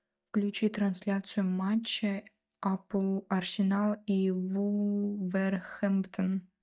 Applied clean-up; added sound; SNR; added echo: neural mask model DeepFilterNet 3.